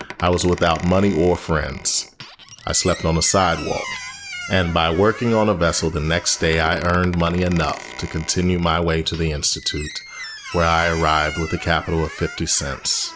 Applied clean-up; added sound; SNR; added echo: none; Squeak; 15 dB; none.